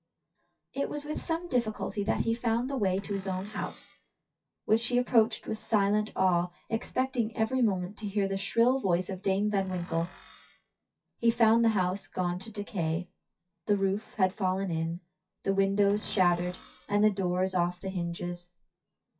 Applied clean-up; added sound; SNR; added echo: classical method WPE with log-MMSE.